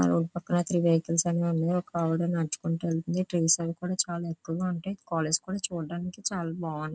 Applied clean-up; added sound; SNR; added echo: none; none; none; none.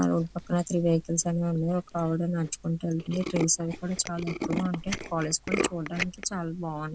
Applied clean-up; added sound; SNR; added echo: none; Tools; 8 dB; none.